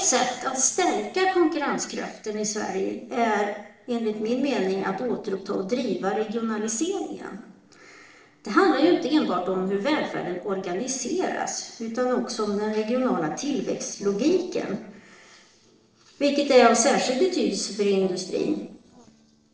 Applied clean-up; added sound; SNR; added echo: neural separator model SepFormer DNS4.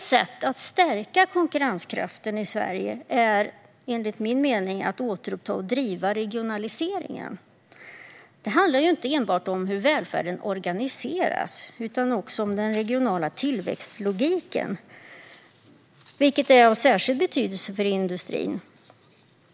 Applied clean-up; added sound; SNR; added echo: none; none; none; none.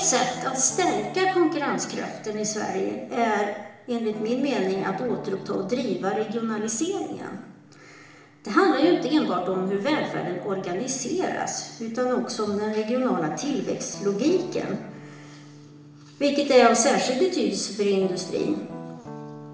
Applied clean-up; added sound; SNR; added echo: none; Guitar; 17 dB; reverberation time 0.9 s.